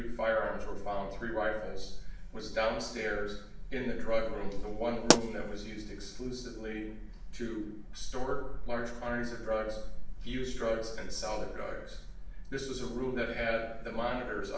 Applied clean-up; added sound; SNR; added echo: none; Explosion; 0 dB; reverberation time 0.6 s.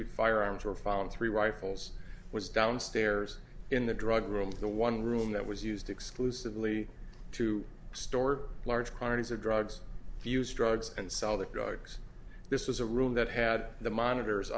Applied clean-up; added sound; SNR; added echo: none; none; none; none.